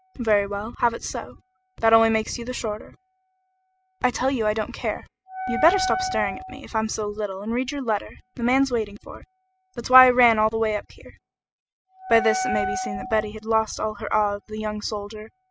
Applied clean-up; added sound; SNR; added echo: classical method spectral subtraction.